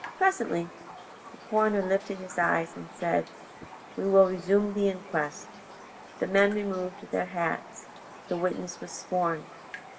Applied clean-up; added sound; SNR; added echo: none; Raindrop; 17 dB; reverberation time 1.9 s.